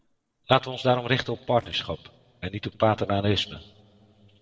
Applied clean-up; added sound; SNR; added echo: neural separator model SepFormer DNS4.